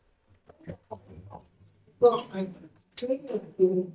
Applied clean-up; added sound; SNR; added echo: neural mask model DeepFilterNet 3.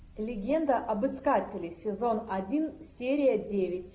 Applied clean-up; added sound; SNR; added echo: none; none; none; none.